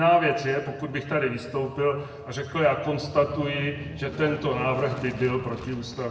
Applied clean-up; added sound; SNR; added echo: none; Aircraft; 15 dB; reverberation time 1.0 s.